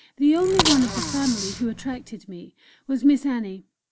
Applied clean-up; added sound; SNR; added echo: none; Bicycle; 4 dB; none.